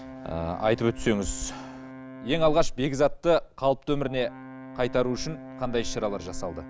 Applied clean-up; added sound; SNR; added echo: none; Brass instrument; 16 dB; none.